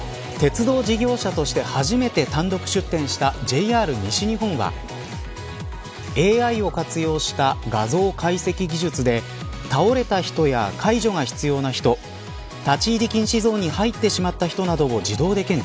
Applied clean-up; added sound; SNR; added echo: none; none; none; none.